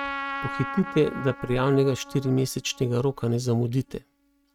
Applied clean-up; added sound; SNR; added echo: neural mask model RNNoise.